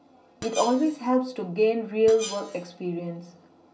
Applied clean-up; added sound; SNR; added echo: none; Screech; 16 dB; reverberation time 0.2 s.